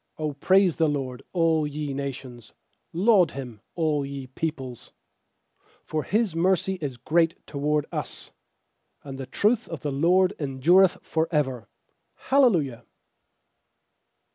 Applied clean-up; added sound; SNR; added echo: none; none; none; none.